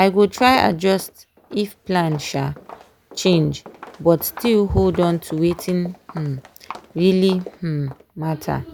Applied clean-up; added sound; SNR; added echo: none; Walk, footsteps; 19 dB; none.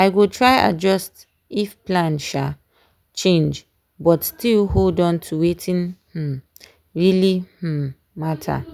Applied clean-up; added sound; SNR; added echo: none; none; none; none.